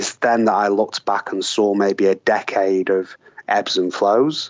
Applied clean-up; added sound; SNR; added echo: none; none; none; none.